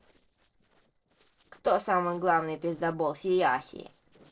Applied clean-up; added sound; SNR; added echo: neural separator model SepFormer DNS4.